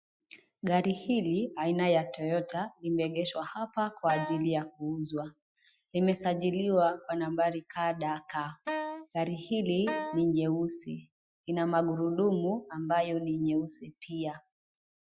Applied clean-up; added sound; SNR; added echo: classical method Wiener filter.